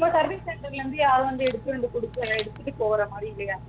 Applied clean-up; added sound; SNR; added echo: none; Engine + Camera; 14 dB; none.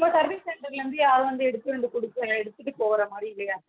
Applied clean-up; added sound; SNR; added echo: none; none; none; none.